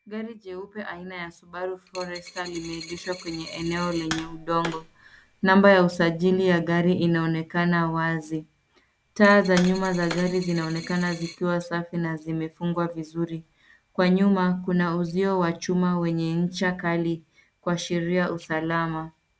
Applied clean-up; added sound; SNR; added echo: none; Coin (dropping) + Tap; 14 dB; none.